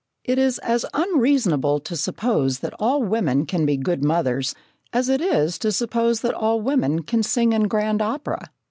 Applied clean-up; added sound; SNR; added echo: none; none; none; none.